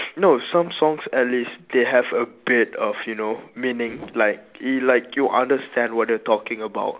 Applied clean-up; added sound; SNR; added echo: none; none; none; none.